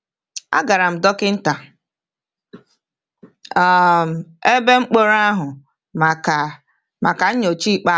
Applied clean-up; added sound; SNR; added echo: none; none; none; none.